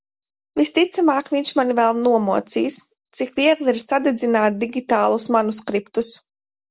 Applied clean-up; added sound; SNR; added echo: none; none; none; none.